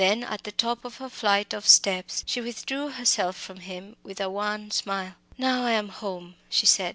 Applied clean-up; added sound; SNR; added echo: none; none; none; none.